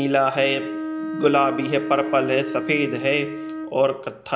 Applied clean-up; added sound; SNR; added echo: none; Bowed string instrument; 8 dB; none.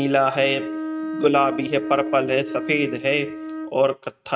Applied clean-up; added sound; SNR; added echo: neural mask model RNNoise.